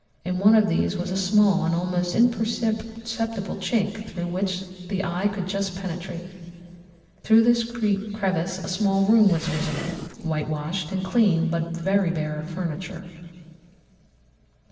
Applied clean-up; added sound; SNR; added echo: neural separator model SepFormer DNS4.